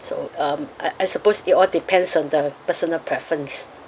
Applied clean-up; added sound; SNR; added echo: none; none; none; none.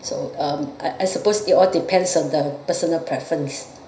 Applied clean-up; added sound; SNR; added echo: none; none; none; reverberation time 0.5 s.